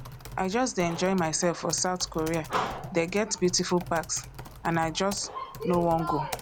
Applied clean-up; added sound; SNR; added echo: none; Typing; 15 dB; none.